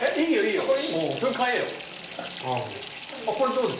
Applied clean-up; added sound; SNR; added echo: none; Fill (with liquid) / Bathtub (filling or washing); 12 dB; reverberation time 0.5 s.